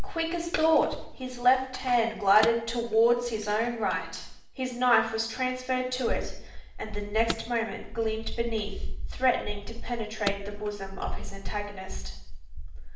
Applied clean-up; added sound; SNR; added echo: none; Car; 16 dB; reverberation time 0.6 s.